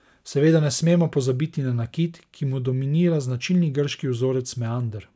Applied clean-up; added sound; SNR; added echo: none; none; none; none.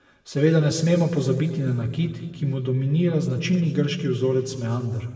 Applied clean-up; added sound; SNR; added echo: none; none; none; reverberation time 2.0 s.